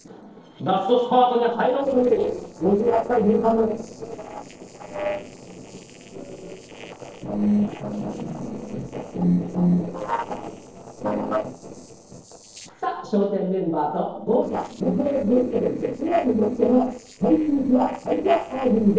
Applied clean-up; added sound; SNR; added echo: neural separator model SepFormer DNS4.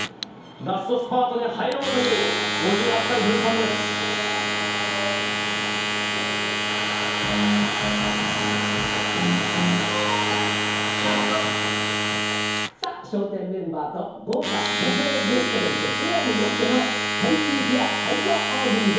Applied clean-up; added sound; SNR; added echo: none; Domestic sounds, home sounds; 0 dB; reverberation time 2.2 s.